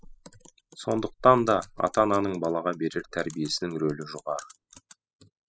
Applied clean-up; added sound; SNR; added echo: classical method spectral subtraction.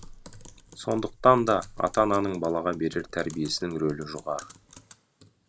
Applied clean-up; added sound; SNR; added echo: none; Typing; 20 dB; none.